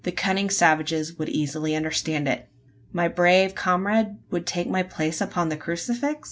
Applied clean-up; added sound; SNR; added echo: none; none; none; none.